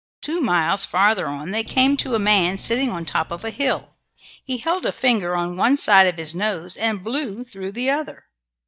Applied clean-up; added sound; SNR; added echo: neural mask model DeepFilterNet 3.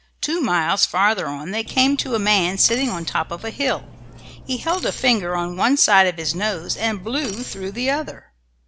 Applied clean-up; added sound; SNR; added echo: none; Cutlery, silverware; 16 dB; none.